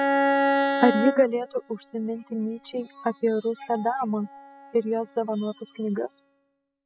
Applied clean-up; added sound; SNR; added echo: classical method spectral subtraction.